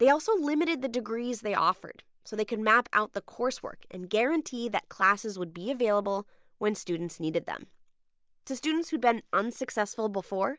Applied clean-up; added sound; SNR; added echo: none; none; none; none.